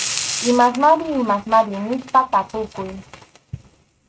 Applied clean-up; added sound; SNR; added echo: neural mask model RNNoise.